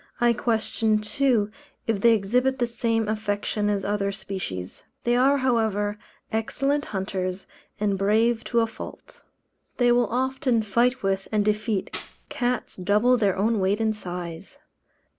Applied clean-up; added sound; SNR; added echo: none; Tambourine; 1 dB; none.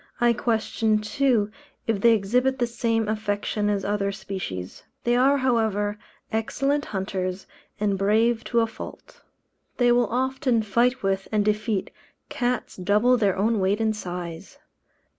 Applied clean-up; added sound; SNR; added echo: none; none; none; none.